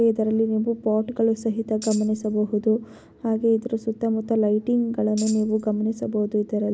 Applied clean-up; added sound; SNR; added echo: none; Tambourine; 17 dB; none.